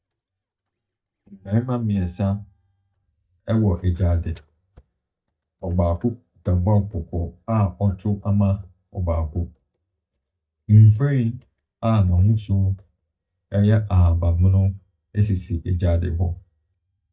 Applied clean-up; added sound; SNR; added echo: neural mask model DeepFilterNet 3.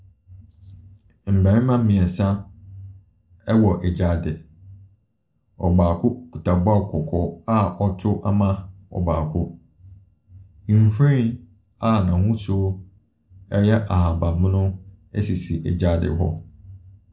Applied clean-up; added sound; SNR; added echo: none; none; none; none.